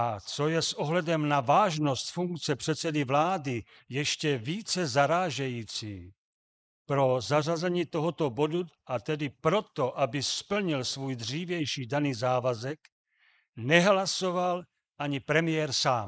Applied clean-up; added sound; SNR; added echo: neural mask model Resemble Enhance denoiser.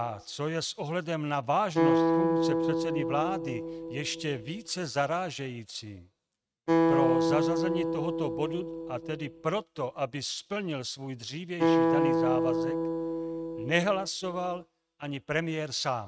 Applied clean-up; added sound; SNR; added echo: neural mask model RNNoise.